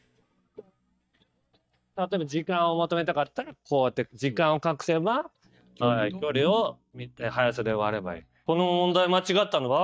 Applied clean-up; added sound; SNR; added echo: neural mask model DeepFilterNet 3.